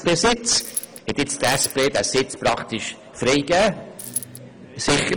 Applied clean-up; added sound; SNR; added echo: none; Coin (dropping); 9 dB; none.